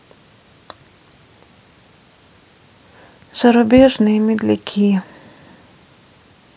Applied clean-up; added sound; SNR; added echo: none; none; none; none.